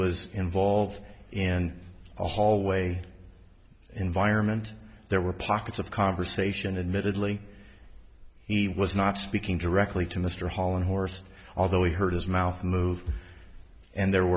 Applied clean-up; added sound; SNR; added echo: none; none; none; none.